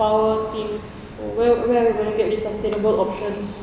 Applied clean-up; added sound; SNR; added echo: none; none; none; none.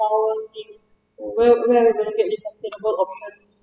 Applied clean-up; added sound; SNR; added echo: classical method spectral subtraction.